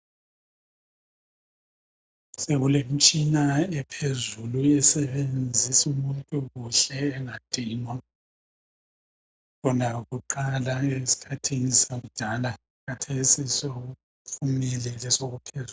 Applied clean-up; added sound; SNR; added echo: none; none; none; none.